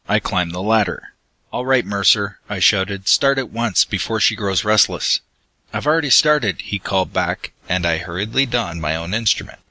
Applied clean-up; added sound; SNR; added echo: none; none; none; none.